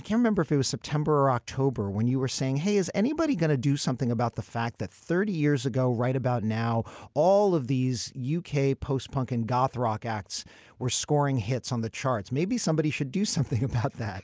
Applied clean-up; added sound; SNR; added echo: none; none; none; none.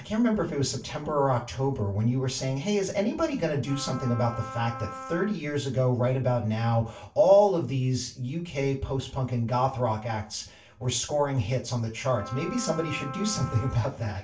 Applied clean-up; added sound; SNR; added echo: none; Wind instrument, woodwind instrument; 13 dB; reverberation time 0.3 s.